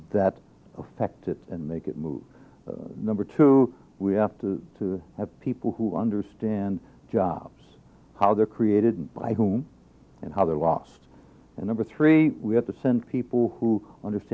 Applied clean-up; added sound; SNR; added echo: none; none; none; none.